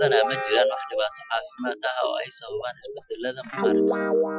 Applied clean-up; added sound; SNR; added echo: classical method Wiener filter.